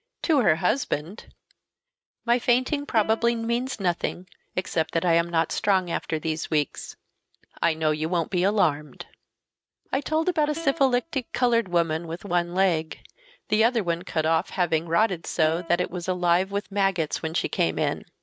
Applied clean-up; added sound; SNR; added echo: neural mask model RNNoise.